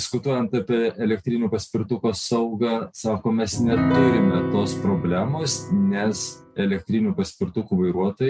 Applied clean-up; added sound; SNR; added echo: none; Piano; 2 dB; none.